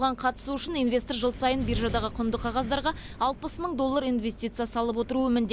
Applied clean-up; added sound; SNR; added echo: none; Wind; 11 dB; none.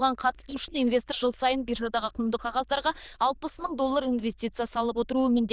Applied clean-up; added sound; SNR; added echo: neural diffusion model UNIVERSE++.